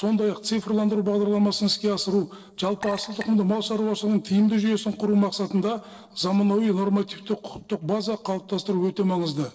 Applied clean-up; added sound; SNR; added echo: neural separator model SepFormer DNS4.